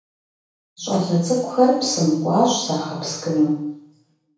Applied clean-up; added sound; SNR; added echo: none; none; none; reverberation time 0.7 s.